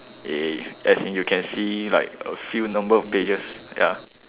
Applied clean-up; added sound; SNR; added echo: none; none; none; none.